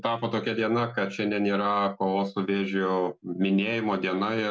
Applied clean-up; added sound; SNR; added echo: none; none; none; none.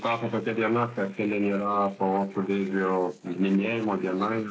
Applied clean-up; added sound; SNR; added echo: neural mask model Resemble Enhance denoiser.